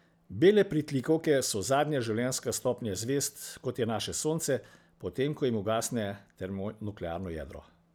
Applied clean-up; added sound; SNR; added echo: none; none; none; none.